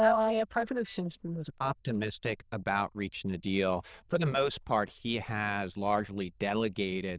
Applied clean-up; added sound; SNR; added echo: neural diffusion model UNIVERSE++.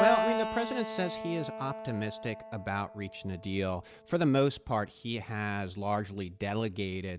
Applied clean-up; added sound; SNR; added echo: none; Keyboard (musical); 5 dB; none.